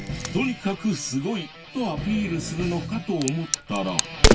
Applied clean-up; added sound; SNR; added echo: none; Crack; 0 dB; reverberation time 0.2 s.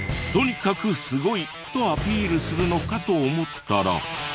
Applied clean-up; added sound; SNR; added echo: none; none; none; none.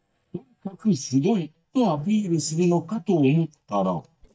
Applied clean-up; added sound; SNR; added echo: neural mask model DeepFilterNet 3.